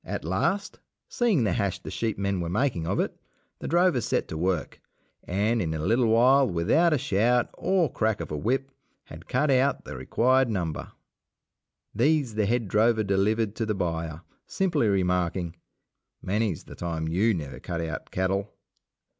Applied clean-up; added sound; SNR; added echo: none; none; none; none.